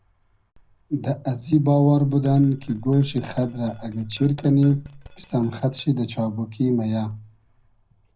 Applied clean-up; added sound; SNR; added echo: neural separator model SepFormer DNS4.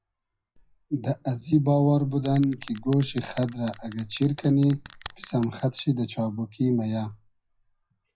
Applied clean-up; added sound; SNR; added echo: classical method WPE with log-MMSE.